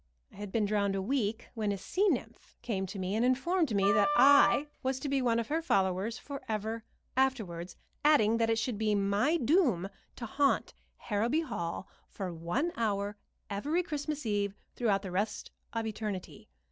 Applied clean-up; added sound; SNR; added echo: none; Wind instrument, woodwind instrument; 2 dB; none.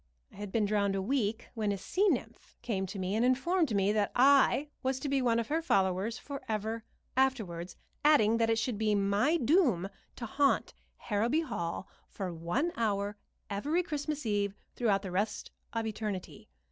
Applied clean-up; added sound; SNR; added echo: none; none; none; none.